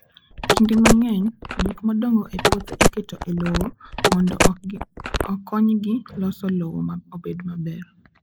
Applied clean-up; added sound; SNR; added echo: neural mask model Resemble Enhance denoiser.